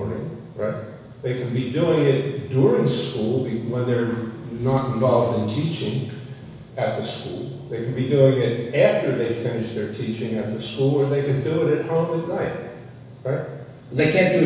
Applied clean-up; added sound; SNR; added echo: none; none; none; reverberation time 1.1 s.